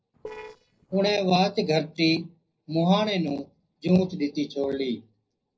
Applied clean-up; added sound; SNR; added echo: neural separator model SepFormer DNS4.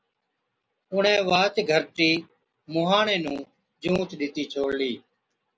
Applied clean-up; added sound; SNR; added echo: none; none; none; none.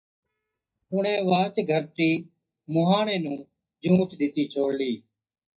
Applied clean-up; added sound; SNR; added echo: neural mask model DeepFilterNet 3.